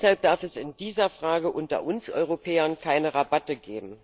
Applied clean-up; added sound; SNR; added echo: neural separator model SepFormer DNS4.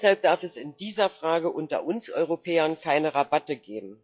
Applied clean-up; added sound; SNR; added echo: classical method log-MMSE.